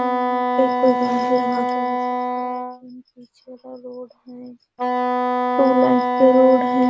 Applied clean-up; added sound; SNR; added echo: none; Wind instrument, woodwind instrument; 1 dB; none.